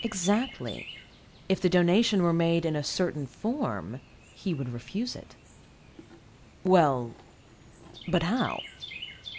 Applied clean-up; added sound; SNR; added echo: none; Chirp, tweet; 18 dB; none.